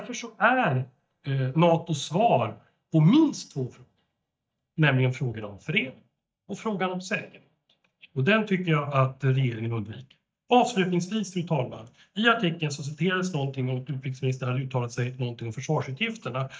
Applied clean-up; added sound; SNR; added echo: neural mask model DeepFilterNet 3.